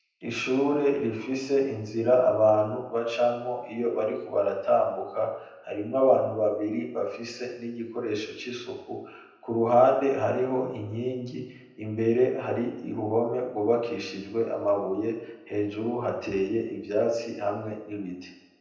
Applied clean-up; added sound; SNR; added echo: none; none; none; reverberation time 0.8 s.